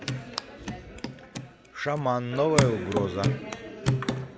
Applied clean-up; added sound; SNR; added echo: none; Hands / Wood; 0 dB; none.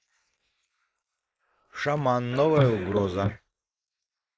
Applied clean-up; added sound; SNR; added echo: neural mask model Resemble Enhance denoiser.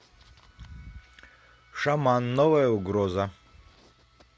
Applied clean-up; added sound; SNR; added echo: none; none; none; none.